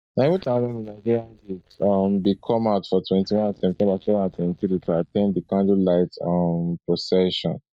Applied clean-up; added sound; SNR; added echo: neural mask model DeepFilterNet 3.